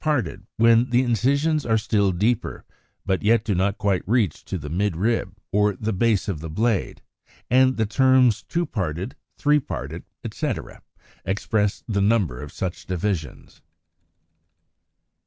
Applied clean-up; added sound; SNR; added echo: none; none; none; none.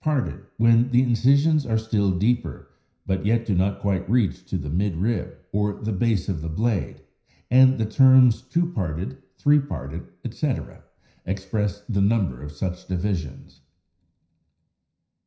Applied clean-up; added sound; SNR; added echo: none; none; none; reverberation time 0.5 s.